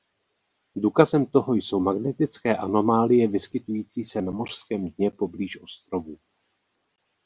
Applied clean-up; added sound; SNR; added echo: none; none; none; none.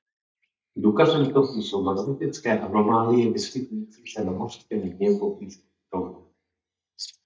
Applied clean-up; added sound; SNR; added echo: neural mask model DeepFilterNet 3.